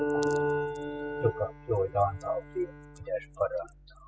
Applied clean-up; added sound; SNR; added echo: classical method spectral subtraction.